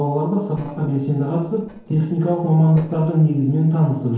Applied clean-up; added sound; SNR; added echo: neural separator model SepFormer DNS4.